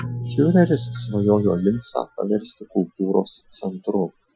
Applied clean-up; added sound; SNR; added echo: classical method Wiener filter.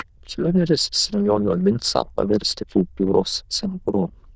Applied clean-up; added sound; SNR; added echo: neural diffusion model UNIVERSE++.